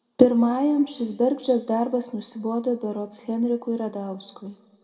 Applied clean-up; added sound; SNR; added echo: none; none; none; reverberation time 1.2 s.